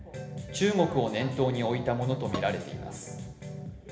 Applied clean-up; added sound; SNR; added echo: none; Dishes, pots, and pans; 13 dB; reverberation time 1.1 s.